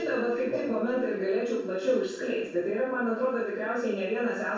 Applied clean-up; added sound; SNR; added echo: none; Guitar; 13 dB; reverberation time 0.7 s.